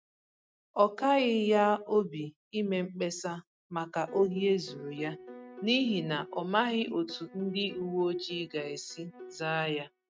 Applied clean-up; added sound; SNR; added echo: neural mask model RNNoise.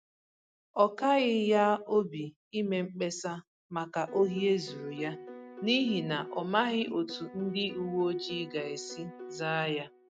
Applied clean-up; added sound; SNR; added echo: none; Piano; 14 dB; none.